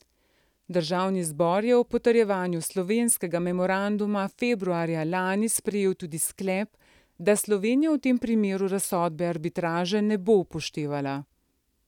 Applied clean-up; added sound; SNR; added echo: none; none; none; none.